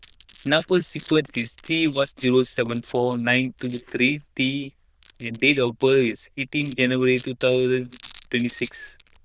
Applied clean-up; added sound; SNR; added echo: neural diffusion model UNIVERSE++.